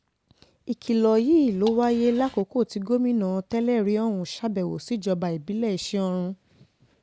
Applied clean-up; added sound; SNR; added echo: none; Drip / Water; 18 dB; none.